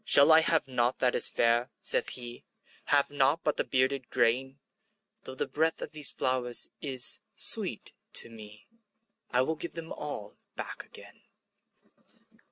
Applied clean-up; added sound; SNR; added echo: neural mask model RNNoise.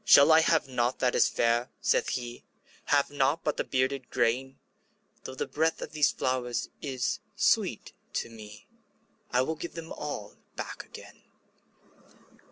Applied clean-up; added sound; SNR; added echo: none; Finger snapping; 18 dB; none.